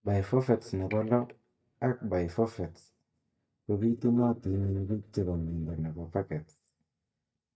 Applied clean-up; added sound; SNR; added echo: neural mask model DeepFilterNet 3.